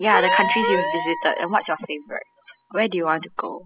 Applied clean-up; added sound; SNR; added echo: classical method spectral subtraction.